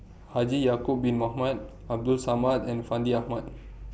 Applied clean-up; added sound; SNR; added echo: none; none; none; none.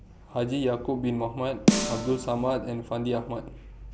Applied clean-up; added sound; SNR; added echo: none; Snare drum; -1 dB; none.